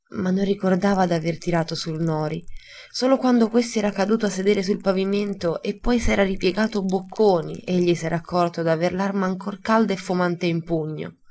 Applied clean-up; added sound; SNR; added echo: neural mask model Resemble Enhance denoiser.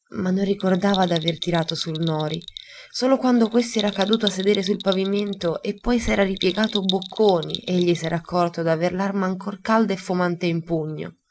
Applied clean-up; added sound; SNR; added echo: neural mask model RNNoise.